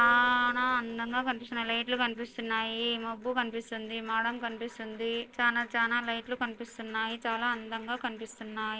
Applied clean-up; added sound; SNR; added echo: neural separator model SepFormer DNS4.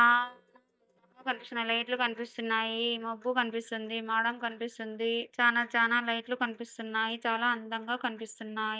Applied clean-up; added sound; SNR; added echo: neural mask model DeepFilterNet 3.